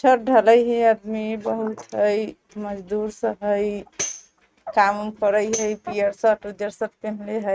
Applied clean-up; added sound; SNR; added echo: neural mask model RNNoise.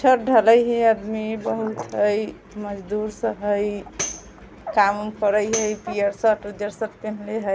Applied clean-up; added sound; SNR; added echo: none; Tambourine; 14 dB; none.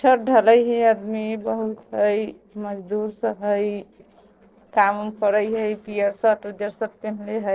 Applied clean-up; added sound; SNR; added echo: neural separator model SepFormer DNS4.